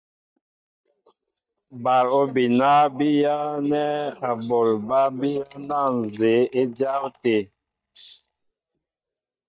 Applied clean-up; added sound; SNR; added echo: neural mask model DeepFilterNet 3.